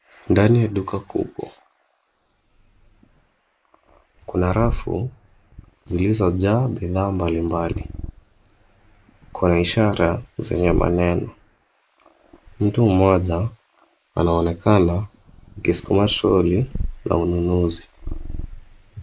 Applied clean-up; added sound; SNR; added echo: neural mask model Resemble Enhance denoiser.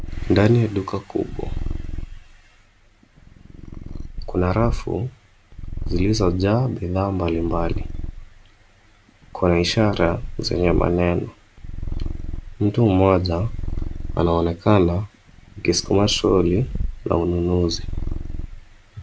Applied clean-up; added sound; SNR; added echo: none; Purr; 8 dB; none.